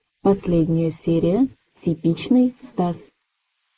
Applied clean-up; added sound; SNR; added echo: neural mask model Resemble Enhance denoiser.